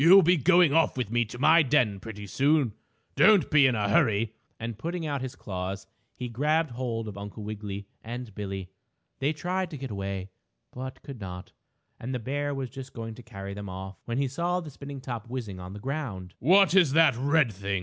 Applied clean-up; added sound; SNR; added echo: none; none; none; none.